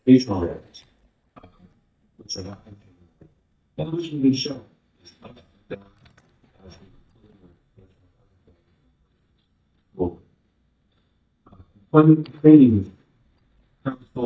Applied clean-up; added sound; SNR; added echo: neural mask model DeepFilterNet 3.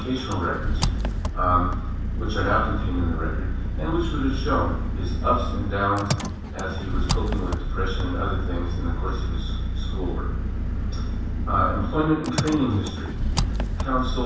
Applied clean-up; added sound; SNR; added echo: none; Engine; -2 dB; reverberation time 0.7 s.